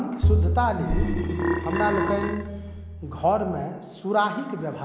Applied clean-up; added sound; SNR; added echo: none; Burping, eructation + Bowed string instrument; -2 dB; none.